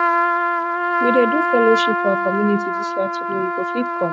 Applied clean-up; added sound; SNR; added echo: neural mask model RNNoise.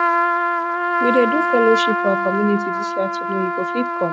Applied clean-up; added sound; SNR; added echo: none; Trumpet; -2 dB; none.